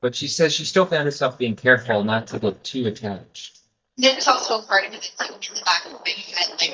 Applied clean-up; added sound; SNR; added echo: neural mask model DeepFilterNet 3.